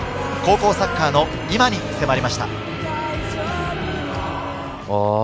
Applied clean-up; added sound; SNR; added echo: none; none; none; none.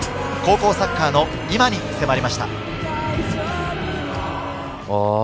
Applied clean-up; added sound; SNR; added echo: none; Hi-hat + Whoosh, swoosh, swish; 13 dB; none.